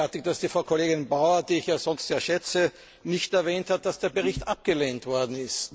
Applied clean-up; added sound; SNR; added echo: none; none; none; none.